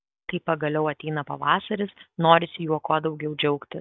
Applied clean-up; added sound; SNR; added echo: none; none; none; none.